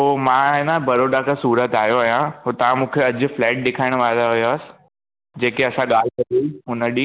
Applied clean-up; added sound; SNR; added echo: none; none; none; none.